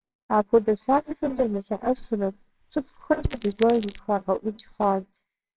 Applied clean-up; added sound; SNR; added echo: neural separator model SepFormer WHAMR!.